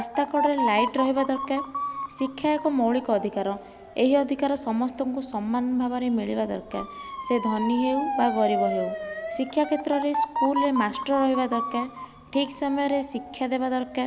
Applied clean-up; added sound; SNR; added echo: none; Motor vehicle (road) / Siren; 6 dB; none.